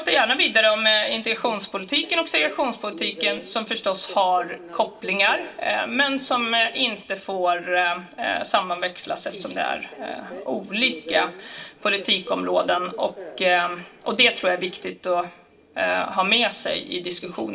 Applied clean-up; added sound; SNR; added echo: neural separator model SepFormer DNS4.